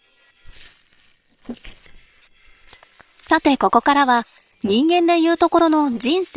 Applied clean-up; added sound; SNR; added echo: neural separator model SepFormer WHAM!.